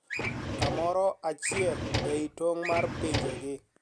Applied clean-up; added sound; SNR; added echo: none; Drawer open or close; 2 dB; none.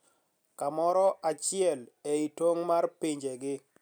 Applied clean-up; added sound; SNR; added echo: none; none; none; none.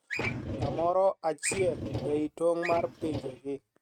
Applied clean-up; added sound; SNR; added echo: neural mask model RNNoise.